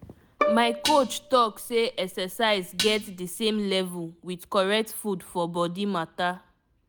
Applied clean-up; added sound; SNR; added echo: none; Bowed string instrument + Dishes, pots, and pans; 6 dB; none.